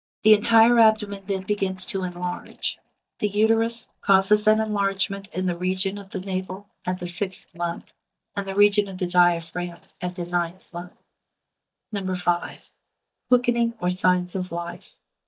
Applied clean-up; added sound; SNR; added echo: neural mask model DeepFilterNet 3.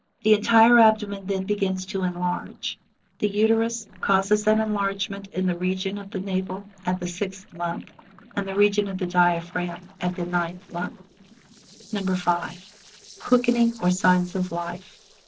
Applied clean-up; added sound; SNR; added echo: neural separator model SepFormer DNS4.